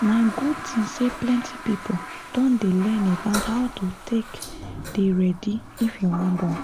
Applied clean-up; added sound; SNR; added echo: none; Toilet flush; 11 dB; none.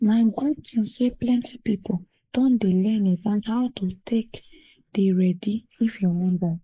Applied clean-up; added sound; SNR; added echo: neural mask model Resemble Enhance denoiser.